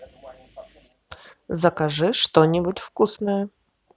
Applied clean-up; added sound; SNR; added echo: none; none; none; none.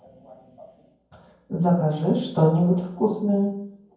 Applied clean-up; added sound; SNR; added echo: none; none; none; reverberation time 0.9 s.